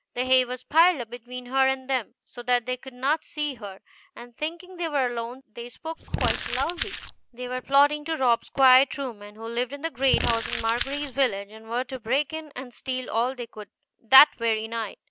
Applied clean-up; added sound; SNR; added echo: none; Crumpling, crinkling; 4 dB; none.